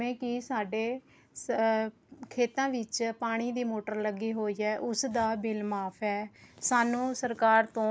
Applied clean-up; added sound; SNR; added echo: none; none; none; none.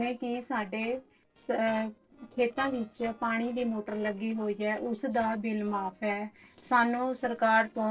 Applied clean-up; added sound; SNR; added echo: neural separator model SepFormer DNS4.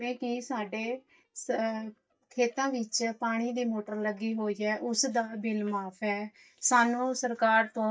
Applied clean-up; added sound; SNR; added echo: neural mask model DeepFilterNet 3.